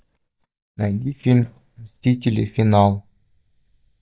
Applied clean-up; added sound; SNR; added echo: neural mask model DeepFilterNet 3.